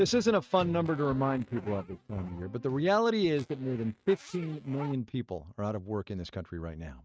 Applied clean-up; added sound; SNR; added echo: neural mask model RNNoise.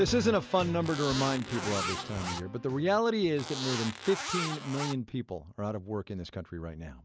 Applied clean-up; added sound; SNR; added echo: none; Zipper (clothing); 6 dB; none.